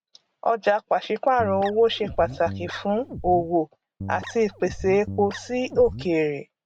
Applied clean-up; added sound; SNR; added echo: none; Guitar; 12 dB; none.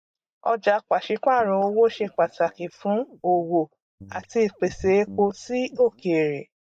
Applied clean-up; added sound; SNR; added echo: neural mask model DeepFilterNet 3.